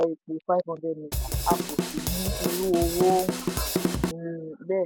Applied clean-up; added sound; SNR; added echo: none; Drum / Drum kit; 0 dB; none.